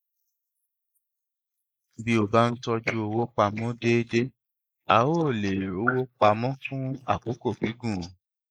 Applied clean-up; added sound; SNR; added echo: neural mask model Resemble Enhance denoiser.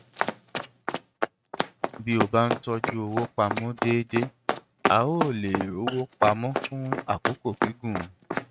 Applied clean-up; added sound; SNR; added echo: neural mask model RNNoise.